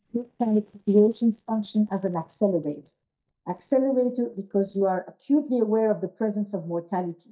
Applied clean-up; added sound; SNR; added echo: neural mask model DeepFilterNet 3.